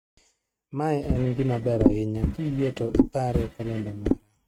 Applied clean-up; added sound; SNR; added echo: neural mask model RNNoise.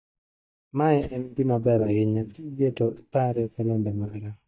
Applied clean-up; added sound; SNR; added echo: neural mask model DeepFilterNet 3.